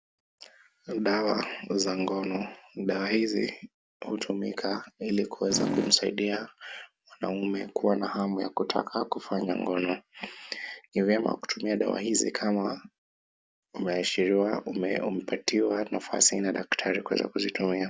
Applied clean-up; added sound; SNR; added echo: none; Fart; 1 dB; none.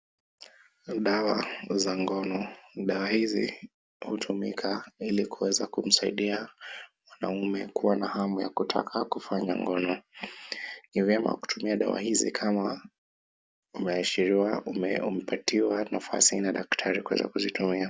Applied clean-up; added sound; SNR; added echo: none; none; none; none.